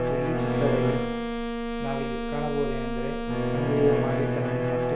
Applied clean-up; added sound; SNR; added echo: none; Bowed string instrument + Wind instrument, woodwind instrument; -2 dB; none.